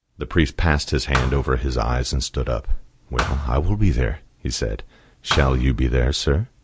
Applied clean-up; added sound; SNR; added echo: none; Thump, thud; 11 dB; none.